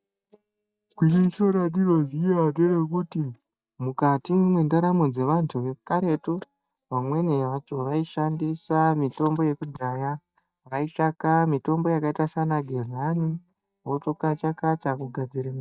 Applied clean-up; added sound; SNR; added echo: neural mask model DeepFilterNet 3.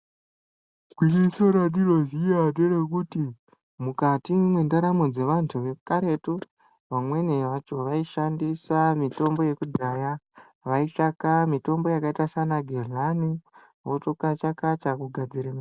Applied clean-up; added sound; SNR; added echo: none; none; none; none.